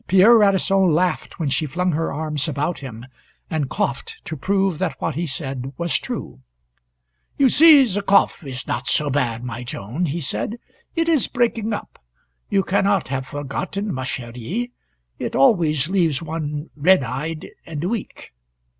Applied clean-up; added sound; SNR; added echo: none; none; none; none.